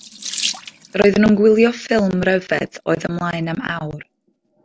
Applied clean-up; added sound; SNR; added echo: none; Sink (filling or washing) / Water tap, faucet; 15 dB; none.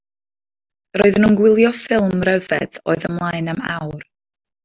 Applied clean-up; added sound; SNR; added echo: none; none; none; none.